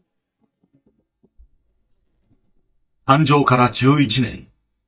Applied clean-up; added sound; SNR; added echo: neural mask model DeepFilterNet 3.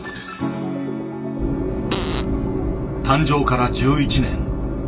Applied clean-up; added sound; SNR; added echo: none; Fart; 10 dB; reverberation time 0.2 s.